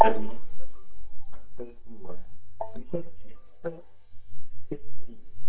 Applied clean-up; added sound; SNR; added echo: neural mask model DeepFilterNet 3.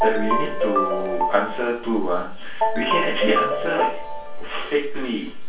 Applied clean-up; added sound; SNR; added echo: none; Ringtone; 2 dB; reverberation time 0.3 s.